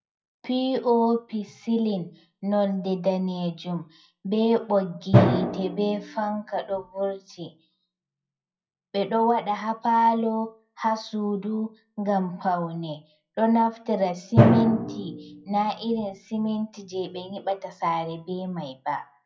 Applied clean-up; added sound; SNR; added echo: classical method WPE with log-MMSE.